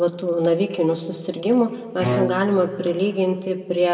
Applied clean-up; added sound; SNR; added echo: none; Bowed string instrument; 8 dB; reverberation time 1.4 s.